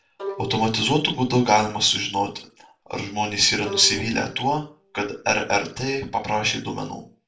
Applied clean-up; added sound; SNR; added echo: none; Bowed string instrument; 16 dB; reverberation time 0.3 s.